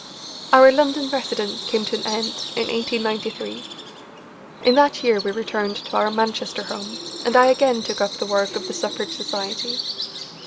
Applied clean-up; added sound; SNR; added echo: none; Bird vocalization, bird call, bird song; 10 dB; none.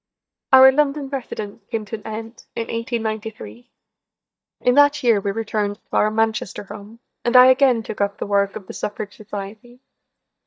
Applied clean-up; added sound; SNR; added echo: neural mask model DeepFilterNet 3.